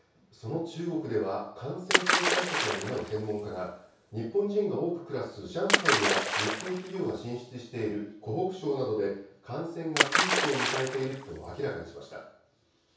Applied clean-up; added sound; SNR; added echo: none; Splash, splatter; -3 dB; reverberation time 0.6 s.